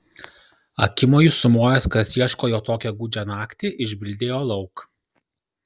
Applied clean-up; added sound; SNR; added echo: none; none; none; none.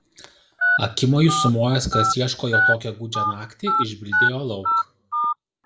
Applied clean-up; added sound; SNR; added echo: none; Telephone; 0 dB; reverberation time 0.3 s.